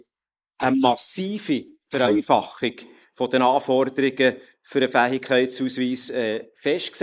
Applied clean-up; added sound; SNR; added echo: neural mask model Resemble Enhance denoiser.